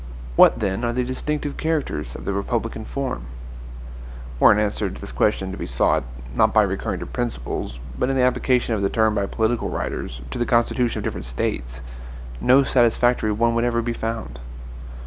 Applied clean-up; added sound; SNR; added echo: none; none; none; none.